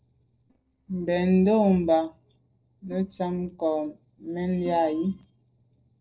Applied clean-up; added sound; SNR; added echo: neural separator model SepFormer DNS4.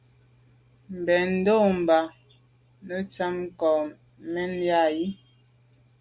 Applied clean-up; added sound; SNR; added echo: none; none; none; none.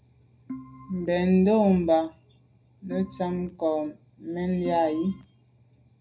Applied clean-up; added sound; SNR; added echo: none; Organ; 17 dB; reverberation time 0.4 s.